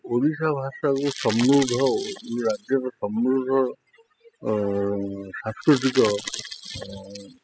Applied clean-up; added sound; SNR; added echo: classical method spectral subtraction.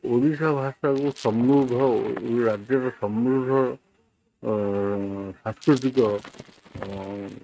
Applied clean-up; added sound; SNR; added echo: neural mask model RNNoise.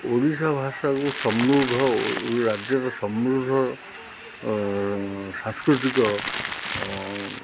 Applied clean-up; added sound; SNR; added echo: none; Crackle; 6 dB; none.